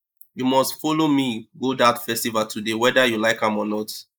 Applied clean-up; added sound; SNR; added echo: neural mask model Resemble Enhance denoiser.